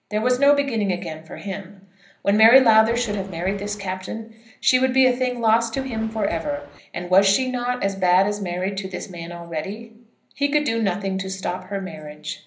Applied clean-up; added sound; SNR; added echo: none; Thunder; 17 dB; reverberation time 0.5 s.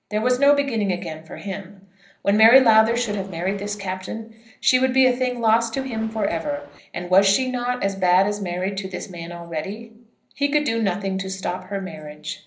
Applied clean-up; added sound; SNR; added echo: neural separator model SepFormer DNS4.